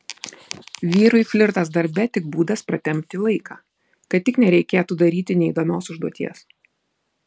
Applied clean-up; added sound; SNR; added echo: none; none; none; none.